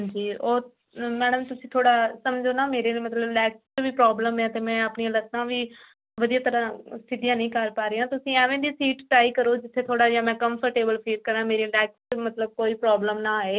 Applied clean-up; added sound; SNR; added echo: none; none; none; none.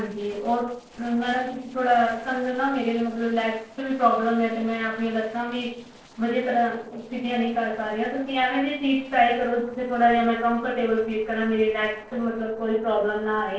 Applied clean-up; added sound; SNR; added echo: neural separator model SepFormer DNS4.